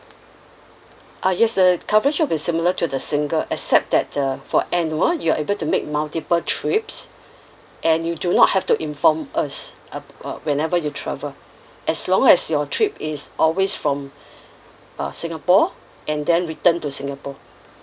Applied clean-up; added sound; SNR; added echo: none; none; none; none.